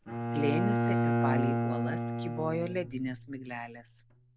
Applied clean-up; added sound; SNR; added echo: none; Bowed string instrument; -4 dB; none.